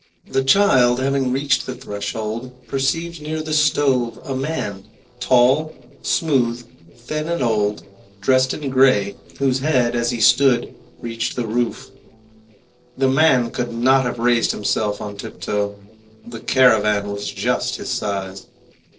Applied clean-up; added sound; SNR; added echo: neural separator model SepFormer DNS4.